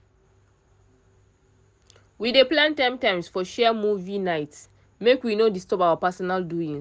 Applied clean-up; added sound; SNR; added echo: none; none; none; none.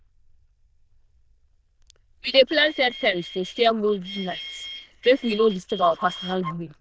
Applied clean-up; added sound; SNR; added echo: neural diffusion model UNIVERSE++.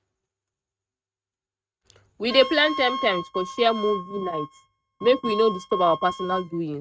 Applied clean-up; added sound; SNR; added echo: neural mask model RNNoise.